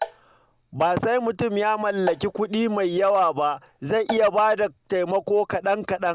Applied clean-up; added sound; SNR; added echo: none; Marimba, xylophone; 16 dB; none.